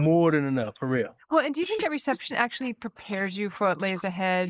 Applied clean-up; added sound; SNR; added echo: neural mask model Resemble Enhance denoiser.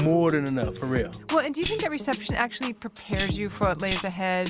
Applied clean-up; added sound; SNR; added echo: none; Tambourine; 11 dB; none.